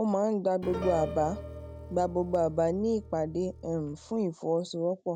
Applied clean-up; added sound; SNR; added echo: none; Piano; 12 dB; none.